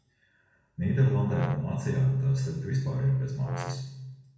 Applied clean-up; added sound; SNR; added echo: none; Brass instrument; 14 dB; reverberation time 1.0 s.